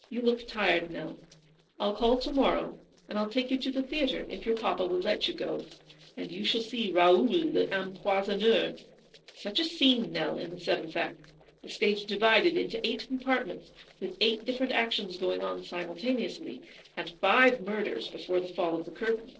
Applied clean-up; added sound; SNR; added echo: neural separator model SepFormer DNS4.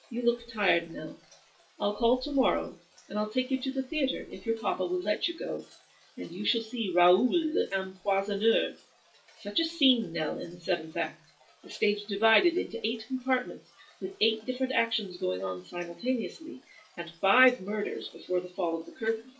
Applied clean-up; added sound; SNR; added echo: classical method WPE with log-MMSE.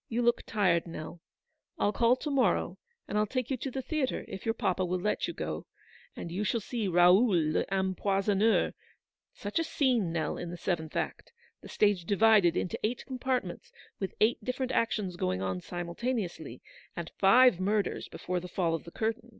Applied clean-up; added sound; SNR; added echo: none; none; none; none.